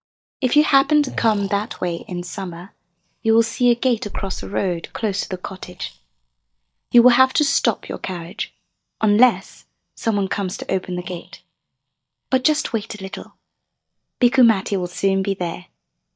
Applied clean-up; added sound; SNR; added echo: neural mask model DeepFilterNet 3.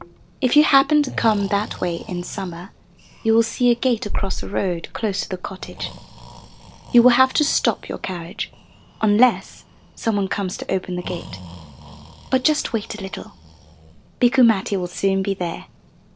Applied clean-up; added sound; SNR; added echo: none; Breathing; 11 dB; none.